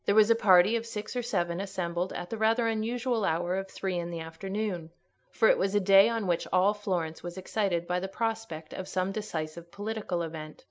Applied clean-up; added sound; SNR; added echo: none; none; none; none.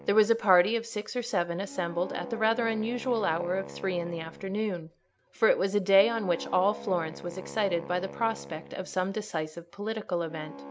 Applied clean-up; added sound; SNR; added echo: none; Wind instrument, woodwind instrument; 16 dB; none.